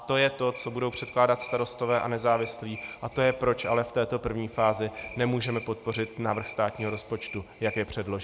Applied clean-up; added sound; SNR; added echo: none; Cricket; 16 dB; none.